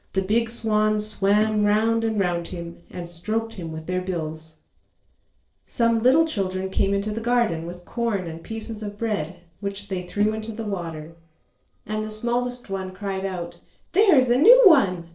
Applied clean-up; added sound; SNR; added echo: neural separator model SepFormer DNS4.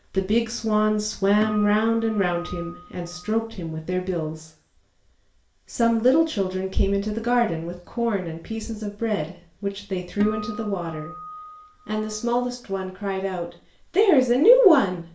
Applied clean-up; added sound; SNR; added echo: none; Acoustic guitar; 15 dB; reverberation time 0.4 s.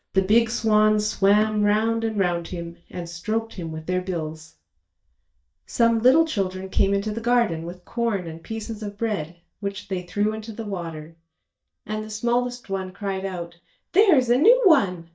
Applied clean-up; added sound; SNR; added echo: neural mask model DeepFilterNet 3.